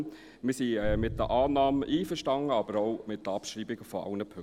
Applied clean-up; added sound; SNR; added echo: none; Boom; 11 dB; none.